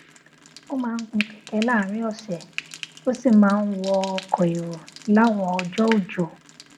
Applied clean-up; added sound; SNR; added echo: none; Frying (food); 16 dB; none.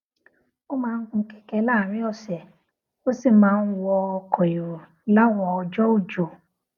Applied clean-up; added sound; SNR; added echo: none; none; none; none.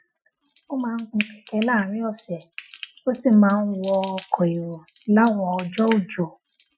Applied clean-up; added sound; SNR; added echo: classical method Wiener filter.